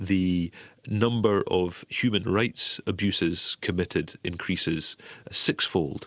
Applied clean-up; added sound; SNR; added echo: none; none; none; none.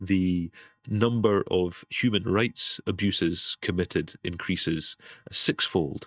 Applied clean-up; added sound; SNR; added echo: neural mask model DeepFilterNet 3.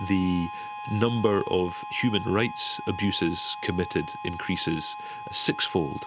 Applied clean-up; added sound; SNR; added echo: none; Harmonica; 10 dB; none.